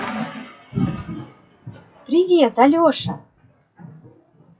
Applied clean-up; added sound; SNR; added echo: classical method WPE with log-MMSE.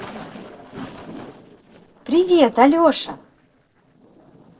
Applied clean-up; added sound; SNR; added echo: neural separator model SepFormer DNS4.